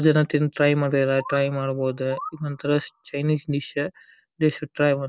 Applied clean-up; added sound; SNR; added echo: none; Bird; 18 dB; none.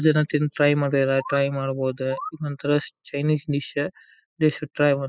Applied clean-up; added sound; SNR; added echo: classical method spectral subtraction.